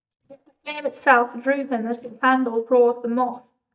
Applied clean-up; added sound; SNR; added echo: neural mask model DeepFilterNet 3.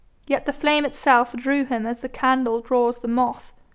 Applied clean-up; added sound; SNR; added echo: none; none; none; none.